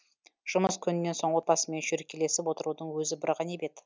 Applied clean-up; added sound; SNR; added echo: none; none; none; none.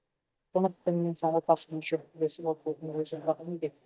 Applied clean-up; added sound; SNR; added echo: neural mask model DeepFilterNet 3.